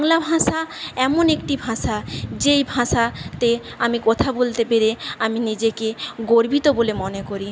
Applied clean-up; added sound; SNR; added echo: none; none; none; none.